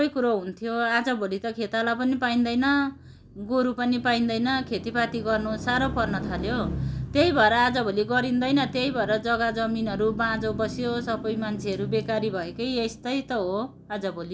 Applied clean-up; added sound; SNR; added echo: none; none; none; none.